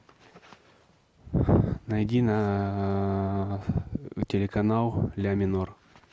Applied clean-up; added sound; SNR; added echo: none; none; none; none.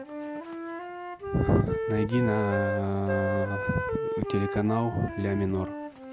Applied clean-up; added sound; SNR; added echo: none; Wind instrument, woodwind instrument; 4 dB; none.